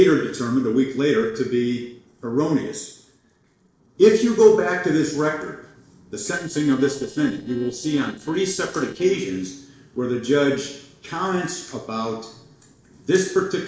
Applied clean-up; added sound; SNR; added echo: neural separator model SepFormer DNS4.